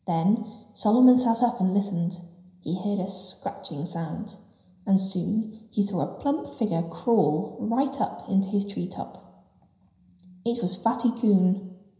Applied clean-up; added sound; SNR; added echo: none; none; none; reverberation time 0.9 s.